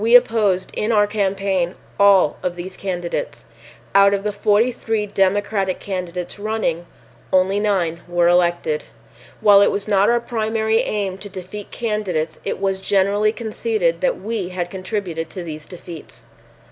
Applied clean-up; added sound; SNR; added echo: none; none; none; none.